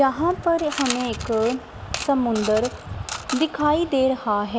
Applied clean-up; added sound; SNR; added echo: none; Coin (dropping) / Mechanisms; 11 dB; none.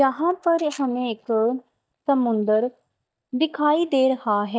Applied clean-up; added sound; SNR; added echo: neural mask model DeepFilterNet 3.